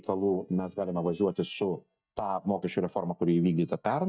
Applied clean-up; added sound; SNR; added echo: neural mask model DeepFilterNet 3.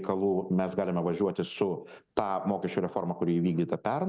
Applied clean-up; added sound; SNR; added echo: none; none; none; none.